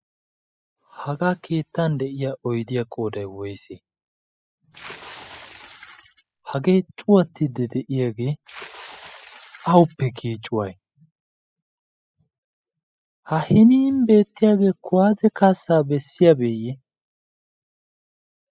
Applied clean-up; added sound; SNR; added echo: classical method spectral subtraction.